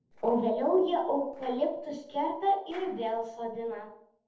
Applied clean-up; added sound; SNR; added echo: neural separator model SepFormer DNS4.